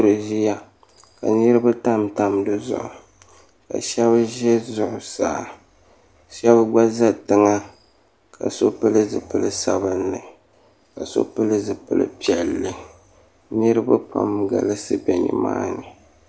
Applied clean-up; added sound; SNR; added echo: none; none; none; none.